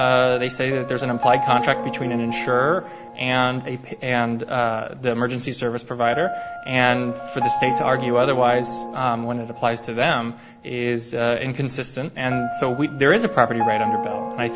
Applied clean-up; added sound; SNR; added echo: none; Piano; 7 dB; none.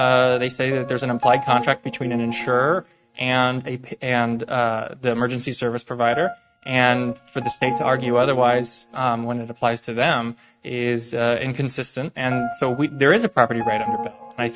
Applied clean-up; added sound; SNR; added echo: neural mask model RNNoise.